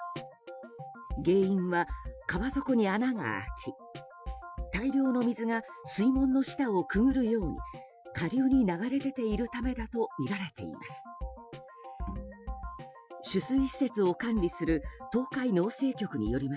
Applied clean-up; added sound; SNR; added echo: classical method Wiener filter.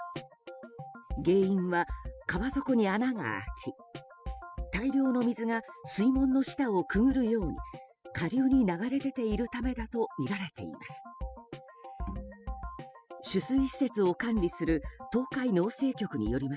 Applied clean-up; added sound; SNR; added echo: classical method spectral subtraction.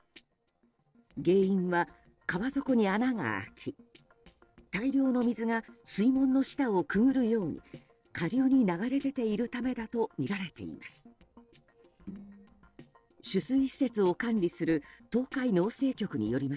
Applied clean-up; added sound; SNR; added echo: neural separator model SepFormer DNS4.